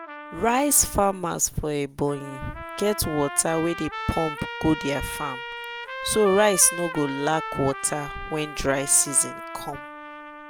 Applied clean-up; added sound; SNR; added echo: none; Trumpet; 10 dB; none.